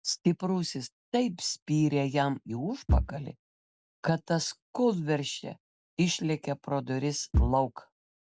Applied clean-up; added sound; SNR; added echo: none; Bass drum / Thump, thud; 6 dB; none.